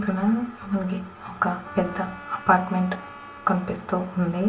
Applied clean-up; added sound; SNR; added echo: none; Wind instrument, woodwind instrument; 17 dB; reverberation time 0.2 s.